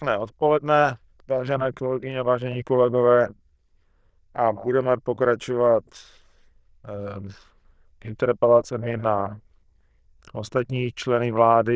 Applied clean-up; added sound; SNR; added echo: neural diffusion model UNIVERSE++.